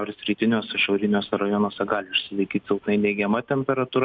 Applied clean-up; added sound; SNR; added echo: none; none; none; none.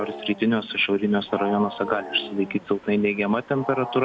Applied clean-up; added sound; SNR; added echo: none; Wild animals; 13 dB; none.